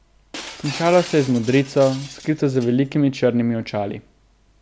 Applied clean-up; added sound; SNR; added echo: none; Shatter; 17 dB; none.